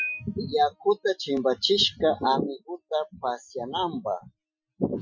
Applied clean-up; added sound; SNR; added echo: classical method Wiener filter.